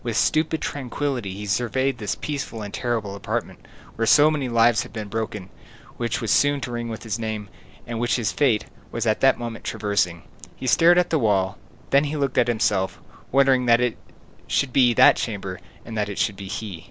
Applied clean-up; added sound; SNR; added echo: none; none; none; none.